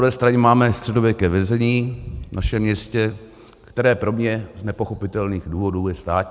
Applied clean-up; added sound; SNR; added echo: none; none; none; none.